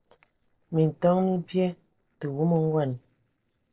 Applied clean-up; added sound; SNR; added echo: neural separator model SepFormer DNS4.